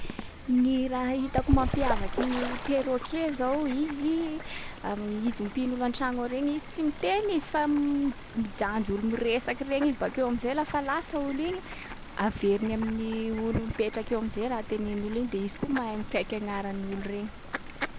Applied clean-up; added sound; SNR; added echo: none; Bird / Fowl; 8 dB; none.